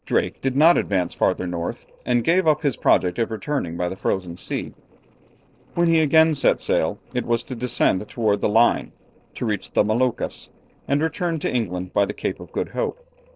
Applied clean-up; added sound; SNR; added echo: neural separator model SepFormer DNS4.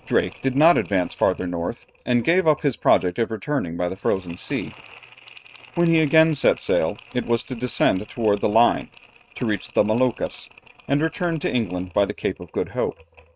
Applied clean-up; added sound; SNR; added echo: neural mask model RNNoise.